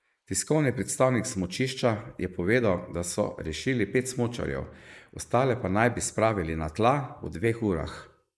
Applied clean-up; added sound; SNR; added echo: neural mask model Resemble Enhance denoiser.